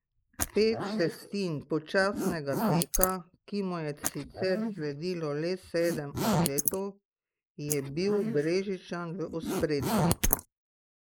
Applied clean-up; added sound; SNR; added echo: neural mask model Resemble Enhance denoiser.